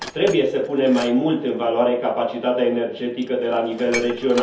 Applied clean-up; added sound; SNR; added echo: none; Dishes, pots, and pans; 17 dB; reverberation time 0.5 s.